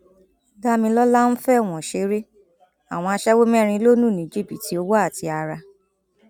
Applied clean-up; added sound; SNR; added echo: none; none; none; none.